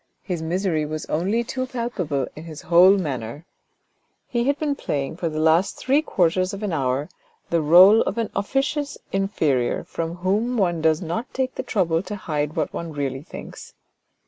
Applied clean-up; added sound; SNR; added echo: none; none; none; none.